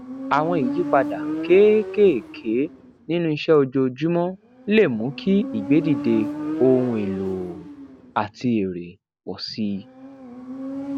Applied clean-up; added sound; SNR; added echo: none; Motorcycle; 10 dB; none.